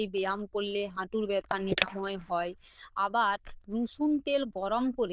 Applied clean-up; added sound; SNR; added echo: neural diffusion model UNIVERSE++.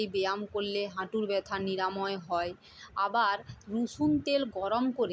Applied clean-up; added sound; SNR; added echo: none; none; none; none.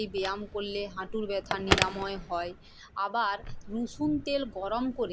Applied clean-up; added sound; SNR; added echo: none; Telephone; 4 dB; none.